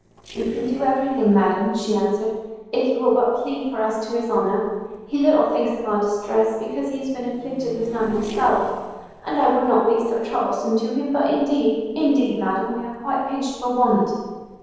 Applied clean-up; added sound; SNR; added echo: neural separator model SepFormer DNS4.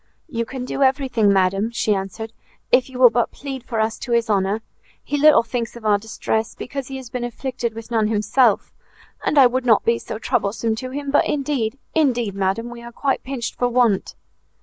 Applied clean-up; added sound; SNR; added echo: none; none; none; none.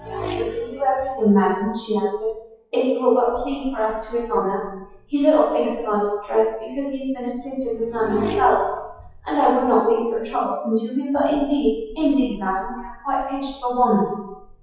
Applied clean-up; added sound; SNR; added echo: classical method WPE with log-MMSE.